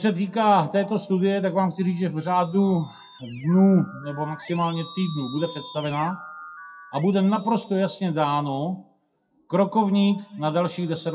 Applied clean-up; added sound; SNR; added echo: classical method WPE with log-MMSE.